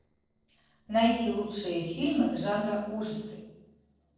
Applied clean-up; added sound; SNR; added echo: neural separator model SepFormer DNS4.